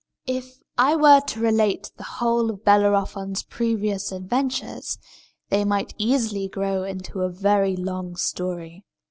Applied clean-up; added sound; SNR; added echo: none; none; none; none.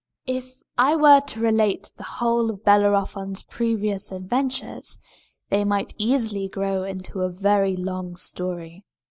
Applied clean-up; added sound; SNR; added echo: neural mask model Resemble Enhance denoiser.